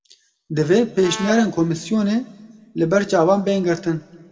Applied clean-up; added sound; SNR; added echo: none; Brass instrument; 14 dB; reverberation time 1.1 s.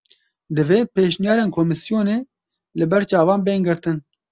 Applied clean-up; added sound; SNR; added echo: none; none; none; none.